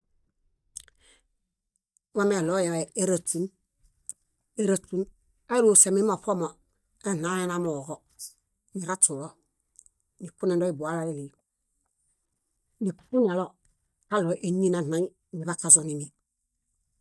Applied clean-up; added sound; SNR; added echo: neural mask model DeepFilterNet 3.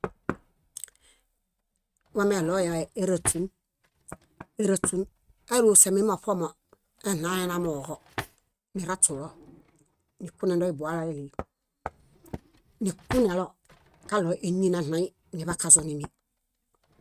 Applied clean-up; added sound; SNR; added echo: neural mask model RNNoise.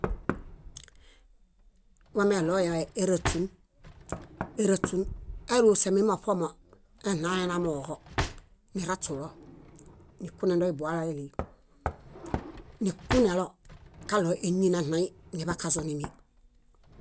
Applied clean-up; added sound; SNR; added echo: none; Knock + Drawer open or close; 11 dB; none.